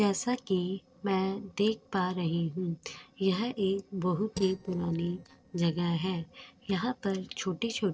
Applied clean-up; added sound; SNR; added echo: neural separator model SepFormer DNS4.